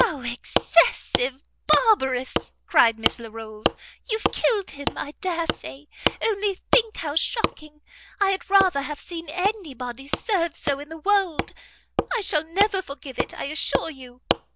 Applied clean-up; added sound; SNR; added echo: none; Wood; 5 dB; none.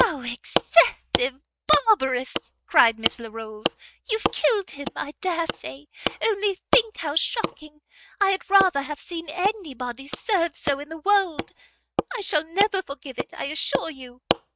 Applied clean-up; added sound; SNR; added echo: neural mask model RNNoise.